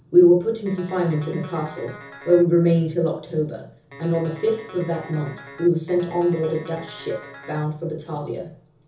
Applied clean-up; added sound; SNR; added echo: none; Guitar; 19 dB; reverberation time 0.6 s.